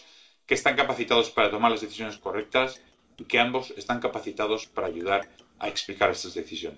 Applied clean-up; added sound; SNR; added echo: neural separator model SepFormer DNS4.